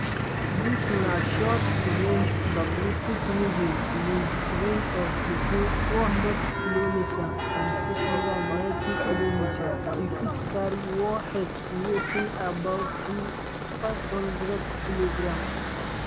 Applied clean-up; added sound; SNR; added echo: none; Church bell / Traffic noise, roadway noise; -2 dB; none.